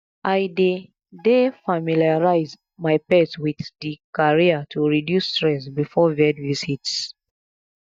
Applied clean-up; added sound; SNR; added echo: neural mask model DeepFilterNet 3.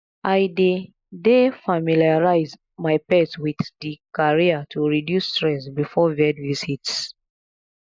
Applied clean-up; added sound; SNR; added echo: neural mask model Resemble Enhance denoiser.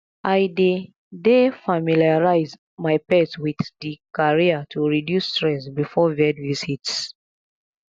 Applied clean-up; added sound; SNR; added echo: none; none; none; none.